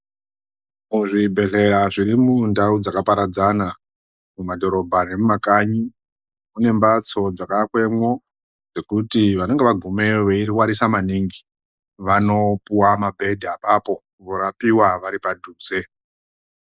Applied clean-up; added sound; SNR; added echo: neural mask model Resemble Enhance denoiser.